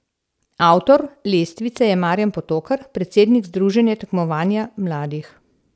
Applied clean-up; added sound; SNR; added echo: none; none; none; none.